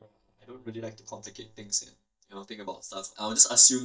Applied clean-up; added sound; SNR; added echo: neural mask model DeepFilterNet 3.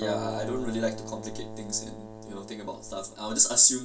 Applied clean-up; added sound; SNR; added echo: none; Keyboard (musical); 11 dB; reverberation time 0.2 s.